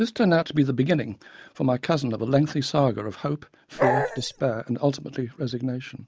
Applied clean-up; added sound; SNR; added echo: neural mask model DeepFilterNet 3.